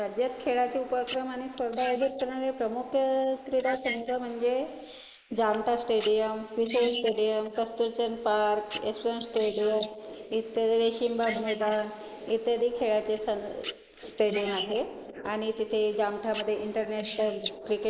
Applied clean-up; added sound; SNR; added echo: neural mask model Resemble Enhance denoiser.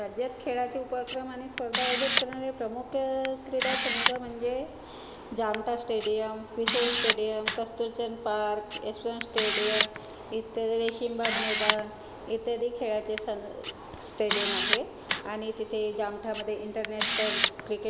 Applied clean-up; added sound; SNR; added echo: none; Camera; -2 dB; none.